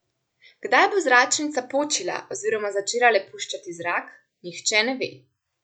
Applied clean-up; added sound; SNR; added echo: none; none; none; none.